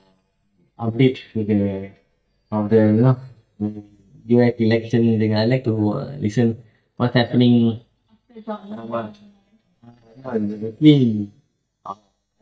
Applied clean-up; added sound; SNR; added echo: neural mask model DeepFilterNet 3.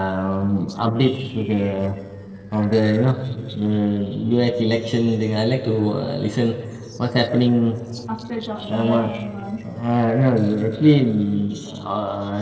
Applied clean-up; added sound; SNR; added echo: neural separator model SepFormer DNS4.